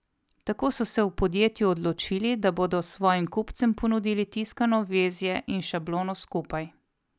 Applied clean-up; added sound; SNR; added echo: none; none; none; none.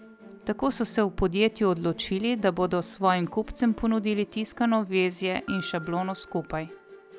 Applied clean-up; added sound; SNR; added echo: none; Piano + Musical instrument; 19 dB; none.